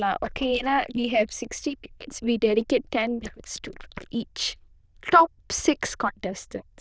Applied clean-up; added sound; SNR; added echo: neural diffusion model UNIVERSE++.